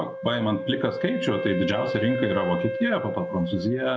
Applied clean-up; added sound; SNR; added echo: none; Wind instrument, woodwind instrument; 5 dB; none.